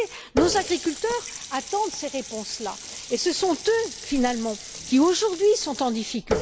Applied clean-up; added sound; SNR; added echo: none; Water tap, faucet; 9 dB; none.